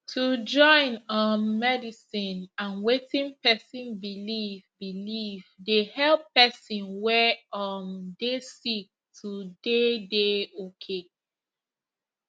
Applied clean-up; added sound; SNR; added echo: none; none; none; none.